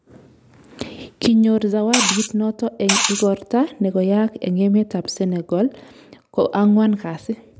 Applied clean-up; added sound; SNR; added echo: none; Liquid; 2 dB; none.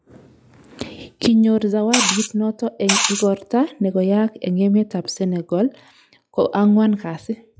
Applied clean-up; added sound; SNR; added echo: classical method log-MMSE.